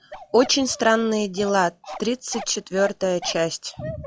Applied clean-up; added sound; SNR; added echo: classical method log-MMSE.